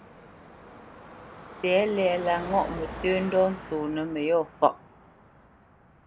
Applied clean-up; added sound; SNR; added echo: none; Car passing by / Traffic noise, roadway noise / Engine; 14 dB; none.